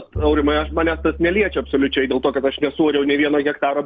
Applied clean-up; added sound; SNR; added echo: none; Bowed string instrument; 14 dB; none.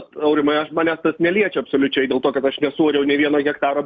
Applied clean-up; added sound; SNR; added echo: none; none; none; none.